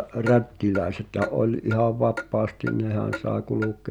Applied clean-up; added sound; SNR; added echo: none; Clock; 14 dB; none.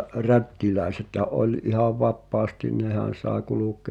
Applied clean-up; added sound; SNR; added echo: none; none; none; none.